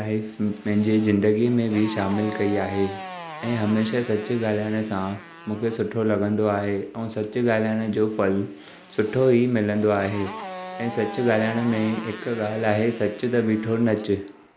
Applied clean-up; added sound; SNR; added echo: none; Motorcycle; 16 dB; none.